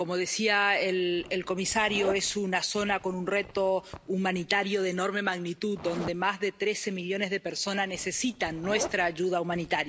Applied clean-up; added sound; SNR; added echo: none; Zipper (clothing); 15 dB; none.